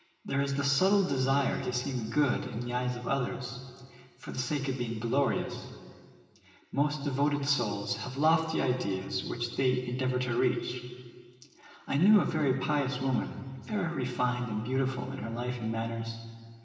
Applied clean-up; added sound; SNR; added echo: none; none; none; reverberation time 2.3 s.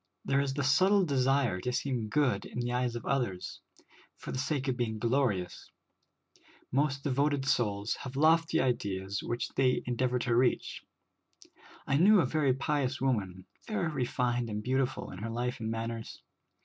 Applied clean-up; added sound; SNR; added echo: none; none; none; none.